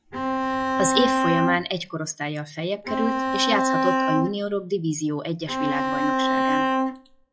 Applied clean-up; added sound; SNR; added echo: classical method log-MMSE.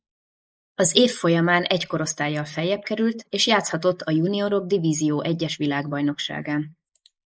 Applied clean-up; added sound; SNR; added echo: neural mask model Resemble Enhance denoiser.